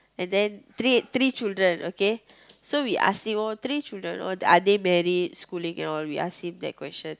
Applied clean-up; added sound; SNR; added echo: none; none; none; none.